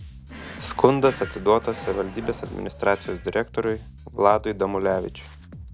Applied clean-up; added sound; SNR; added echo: none; Bass guitar + Drawer open or close; 15 dB; none.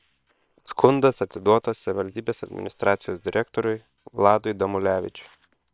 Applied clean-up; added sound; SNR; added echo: neural separator model SepFormer WHAM!.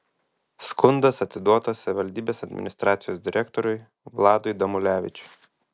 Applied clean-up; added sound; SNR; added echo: none; none; none; none.